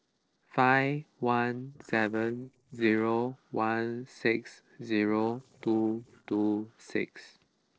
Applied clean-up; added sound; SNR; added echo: neural separator model SepFormer DNS4.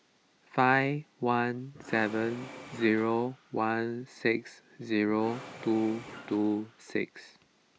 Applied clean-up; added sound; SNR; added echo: none; Engine / Mechanisms; 18 dB; none.